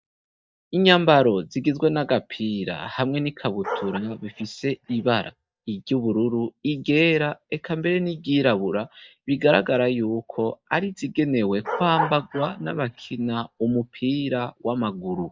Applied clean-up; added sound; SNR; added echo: neural mask model DeepFilterNet 3.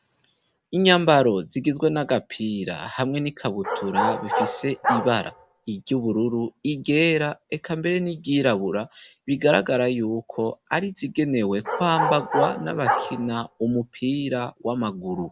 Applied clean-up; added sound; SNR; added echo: none; Bark; 4 dB; none.